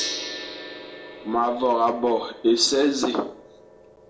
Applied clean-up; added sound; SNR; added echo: none; Gong; 13 dB; reverberation time 0.4 s.